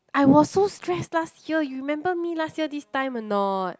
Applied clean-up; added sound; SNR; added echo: none; none; none; none.